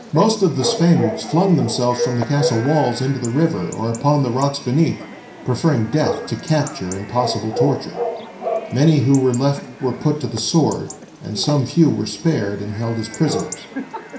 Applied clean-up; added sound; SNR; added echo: none; Bark / Chatter / Chirp, tweet / Livestock, farm animals, working animals; 10 dB; reverberation time 0.5 s.